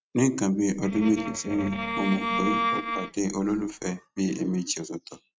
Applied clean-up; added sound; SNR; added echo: neural mask model RNNoise.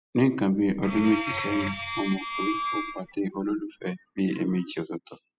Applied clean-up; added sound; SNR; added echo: classical method spectral subtraction.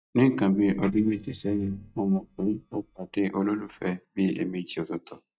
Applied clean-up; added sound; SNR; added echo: neural mask model DeepFilterNet 3.